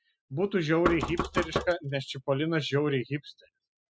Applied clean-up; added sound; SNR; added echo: classical method spectral subtraction.